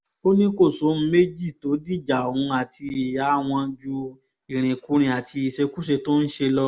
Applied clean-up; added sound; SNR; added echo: none; none; none; none.